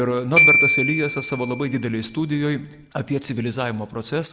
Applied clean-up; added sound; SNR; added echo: none; Glockenspiel; -1 dB; none.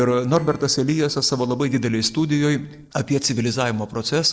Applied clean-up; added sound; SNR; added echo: neural separator model SepFormer DNS4.